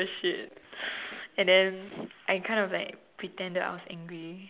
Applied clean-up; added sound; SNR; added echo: none; none; none; none.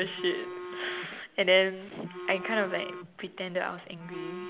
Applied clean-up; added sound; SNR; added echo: none; Telephone; 11 dB; none.